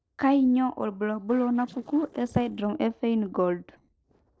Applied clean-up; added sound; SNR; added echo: neural separator model SepFormer DNS4.